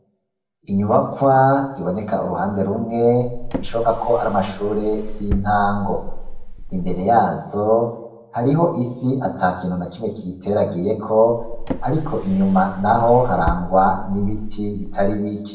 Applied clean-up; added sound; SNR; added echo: none; Drawer open or close; 7 dB; reverberation time 0.6 s.